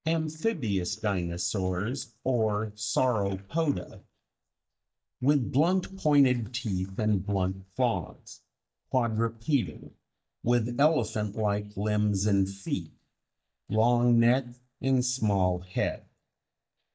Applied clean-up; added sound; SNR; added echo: neural mask model DeepFilterNet 3.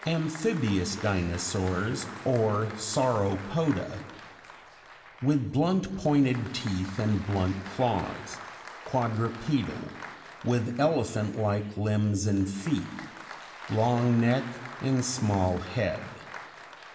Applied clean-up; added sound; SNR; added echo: none; Applause; 16 dB; reverberation time 1.1 s.